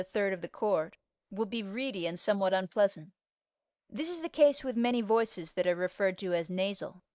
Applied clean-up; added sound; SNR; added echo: neural mask model Resemble Enhance denoiser.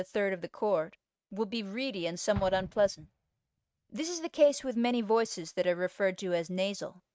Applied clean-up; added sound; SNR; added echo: neural mask model RNNoise.